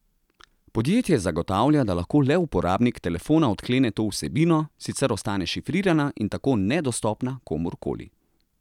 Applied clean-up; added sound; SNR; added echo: none; none; none; none.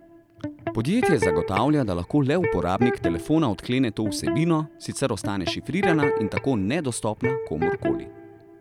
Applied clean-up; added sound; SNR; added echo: none; Electric guitar; 4 dB; none.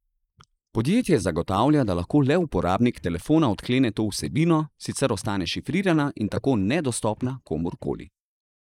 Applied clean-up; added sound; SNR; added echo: neural mask model Resemble Enhance denoiser.